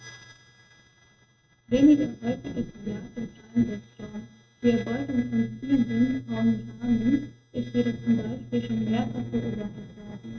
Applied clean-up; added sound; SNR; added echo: neural mask model RNNoise.